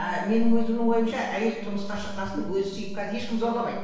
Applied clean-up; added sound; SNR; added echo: none; Wind instrument, woodwind instrument; 14 dB; reverberation time 0.9 s.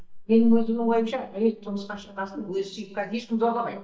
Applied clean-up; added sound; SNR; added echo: neural mask model DeepFilterNet 3.